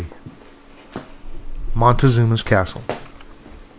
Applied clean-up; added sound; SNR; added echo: none; Walk, footsteps; 18 dB; none.